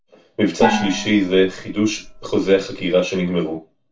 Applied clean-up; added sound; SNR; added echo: none; Gong; 6 dB; reverberation time 0.2 s.